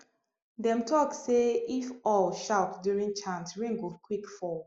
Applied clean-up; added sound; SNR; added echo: none; none; none; none.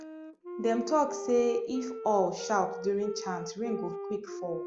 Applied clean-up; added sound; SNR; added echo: none; Wind instrument, woodwind instrument; 9 dB; none.